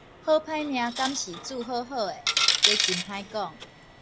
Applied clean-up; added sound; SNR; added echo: none; Coin (dropping); -1 dB; none.